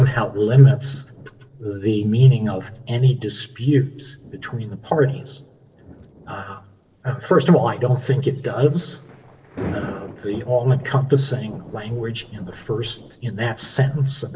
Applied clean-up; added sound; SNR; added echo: neural separator model SepFormer DNS4.